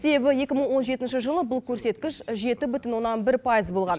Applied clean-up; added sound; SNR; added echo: none; none; none; none.